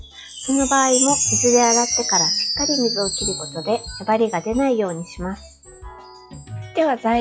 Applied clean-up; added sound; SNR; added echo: classical method log-MMSE.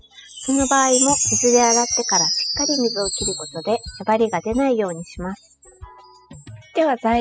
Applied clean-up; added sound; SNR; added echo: classical method spectral subtraction.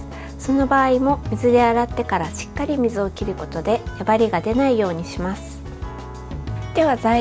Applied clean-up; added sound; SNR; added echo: none; none; none; none.